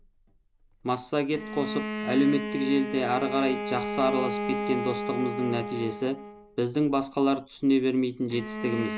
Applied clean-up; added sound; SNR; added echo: none; Bowed string instrument; 7 dB; none.